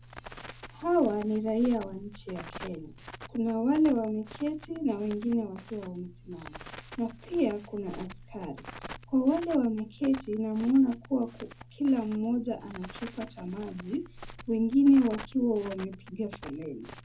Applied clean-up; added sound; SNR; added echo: none; Crackle; 17 dB; reverberation time 0.3 s.